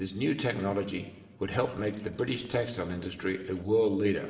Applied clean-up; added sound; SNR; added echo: neural separator model SepFormer DNS4.